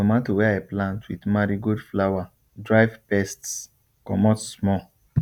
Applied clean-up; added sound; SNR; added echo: none; none; none; none.